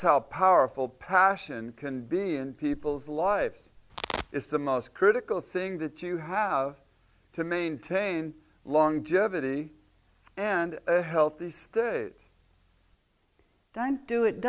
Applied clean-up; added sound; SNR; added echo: none; Domestic sounds, home sounds; 5 dB; none.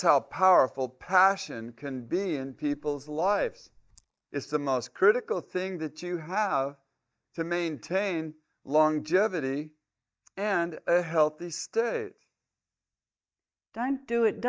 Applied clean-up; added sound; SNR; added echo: neural mask model DeepFilterNet 3.